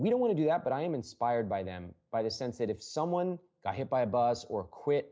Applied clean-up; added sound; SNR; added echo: none; none; none; none.